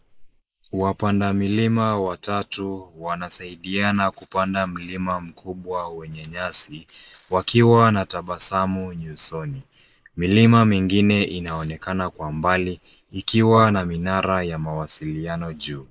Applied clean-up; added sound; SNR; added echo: neural mask model Resemble Enhance denoiser.